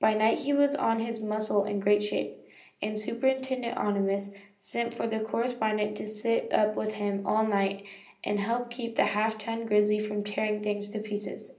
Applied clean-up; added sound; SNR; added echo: none; none; none; reverberation time 0.5 s.